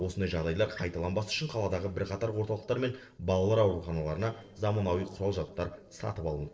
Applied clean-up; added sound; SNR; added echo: neural separator model SepFormer DNS4.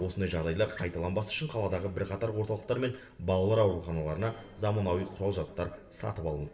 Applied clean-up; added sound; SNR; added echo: none; Microwave oven; 19 dB; reverberation time 0.6 s.